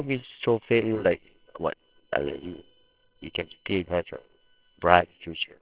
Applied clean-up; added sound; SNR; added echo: neural separator model SepFormer WHAMR!.